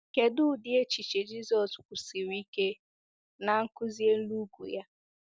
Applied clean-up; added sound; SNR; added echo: none; none; none; none.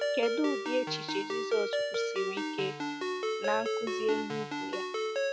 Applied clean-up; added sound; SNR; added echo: none; Ringtone; -2 dB; none.